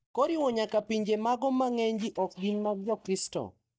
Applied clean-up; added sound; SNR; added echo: neural mask model DeepFilterNet 3.